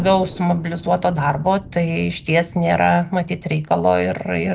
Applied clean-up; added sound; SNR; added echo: none; Thunder; 19 dB; none.